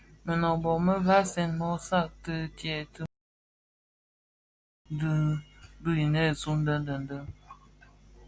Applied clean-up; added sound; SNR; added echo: none; none; none; none.